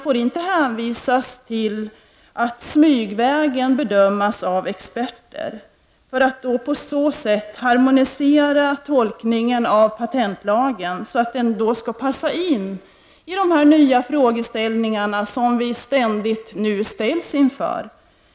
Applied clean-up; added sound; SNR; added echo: none; none; none; none.